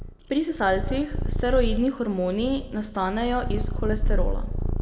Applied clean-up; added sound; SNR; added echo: none; Purr; 0 dB; reverberation time 1.7 s.